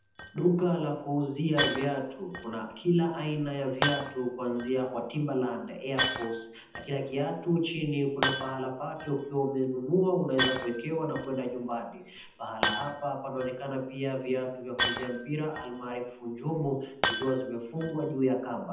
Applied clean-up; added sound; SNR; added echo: none; Shatter; 5 dB; reverberation time 0.8 s.